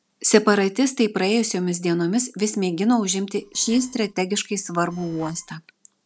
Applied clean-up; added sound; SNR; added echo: neural separator model SepFormer DNS4.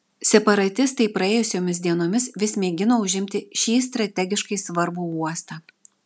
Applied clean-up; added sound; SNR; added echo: none; none; none; none.